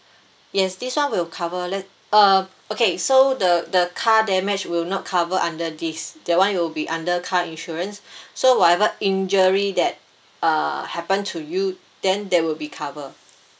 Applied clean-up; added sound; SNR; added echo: none; none; none; none.